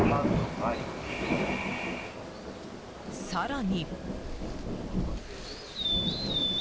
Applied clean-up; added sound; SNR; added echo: none; Thunder / Rain; -2 dB; none.